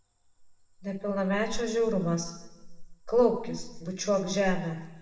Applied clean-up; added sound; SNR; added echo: none; Cricket / Frog; 11 dB; reverberation time 0.8 s.